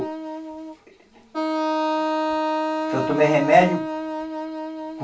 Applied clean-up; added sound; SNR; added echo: none; Wind instrument, woodwind instrument; 1 dB; reverberation time 0.2 s.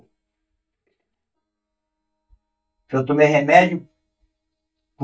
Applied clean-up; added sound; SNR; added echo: neural mask model DeepFilterNet 3.